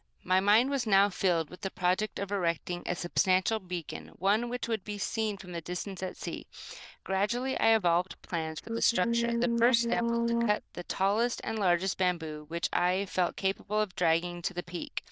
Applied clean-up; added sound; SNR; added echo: neural diffusion model UNIVERSE++.